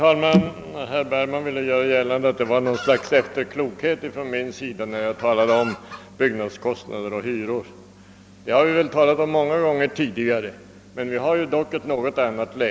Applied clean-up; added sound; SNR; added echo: none; Chicken, rooster; 15 dB; none.